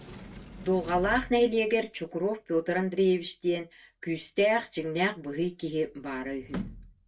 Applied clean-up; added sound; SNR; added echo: none; Sliding door; 17 dB; reverberation time 0.1 s.